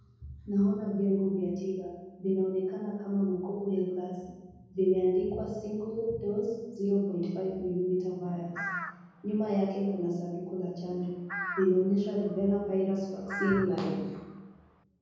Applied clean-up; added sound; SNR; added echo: none; Crow; 11 dB; reverberation time 1.3 s.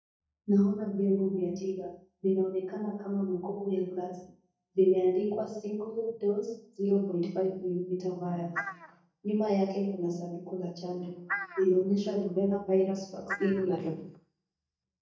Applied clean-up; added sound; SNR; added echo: neural mask model DeepFilterNet 3.